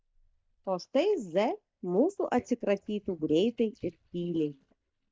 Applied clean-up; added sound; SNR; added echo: neural mask model DeepFilterNet 3.